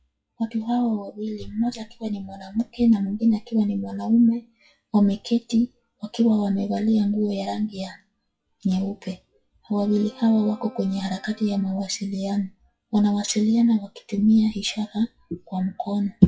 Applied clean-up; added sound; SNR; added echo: classical method WPE with log-MMSE.